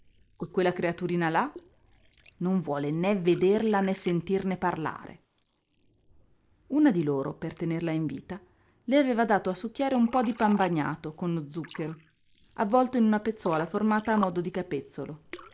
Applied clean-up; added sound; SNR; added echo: neural mask model Resemble Enhance denoiser.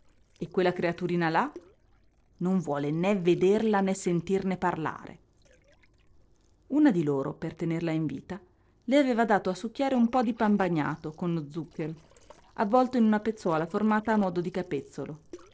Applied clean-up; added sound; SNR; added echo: neural separator model SepFormer DNS4.